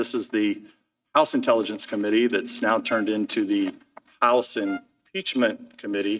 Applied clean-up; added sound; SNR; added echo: neural mask model RNNoise.